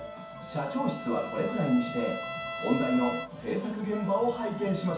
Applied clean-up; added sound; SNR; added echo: none; Trumpet; 10 dB; reverberation time 0.6 s.